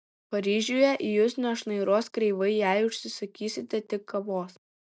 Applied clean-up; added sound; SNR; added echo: none; none; none; none.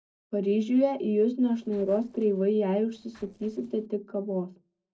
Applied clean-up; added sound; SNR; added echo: neural separator model SepFormer DNS4.